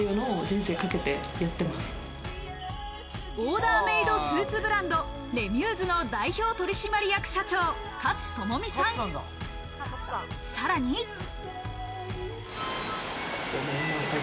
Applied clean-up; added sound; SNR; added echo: none; Telephone; 18 dB; none.